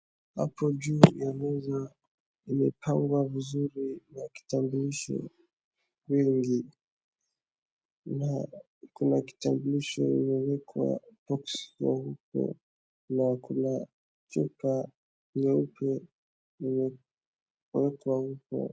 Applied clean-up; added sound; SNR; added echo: none; none; none; none.